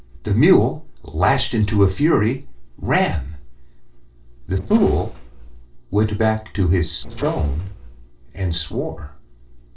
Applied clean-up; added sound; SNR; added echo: neural separator model SepFormer DNS4.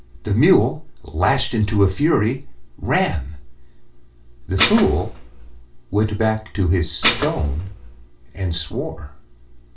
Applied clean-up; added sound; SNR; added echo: none; Dishes, pots, and pans; 2 dB; reverberation time 0.3 s.